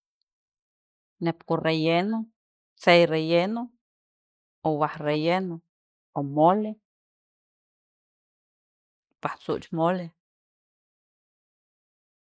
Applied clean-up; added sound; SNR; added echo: neural mask model Resemble Enhance denoiser.